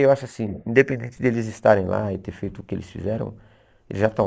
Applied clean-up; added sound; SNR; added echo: neural mask model Resemble Enhance denoiser.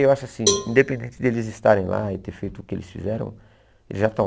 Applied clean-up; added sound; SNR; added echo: none; Cowbell; 7 dB; none.